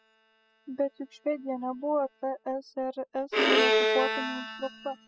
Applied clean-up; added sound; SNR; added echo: classical method spectral subtraction.